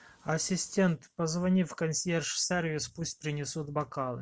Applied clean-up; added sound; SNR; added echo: none; none; none; none.